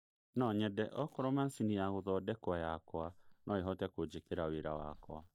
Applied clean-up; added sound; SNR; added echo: neural mask model DeepFilterNet 3.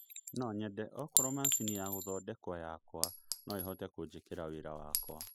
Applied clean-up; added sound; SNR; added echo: classical method spectral subtraction.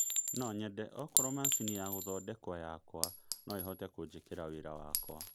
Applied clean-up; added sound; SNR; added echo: none; Chink, clink; -3 dB; none.